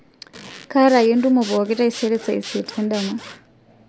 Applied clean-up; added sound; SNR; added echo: none; Zipper (clothing) / Sawing; 17 dB; none.